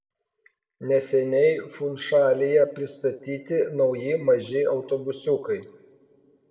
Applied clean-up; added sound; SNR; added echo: none; none; none; reverberation time 0.6 s.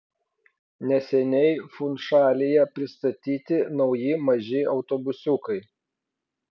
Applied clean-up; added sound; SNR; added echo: none; none; none; none.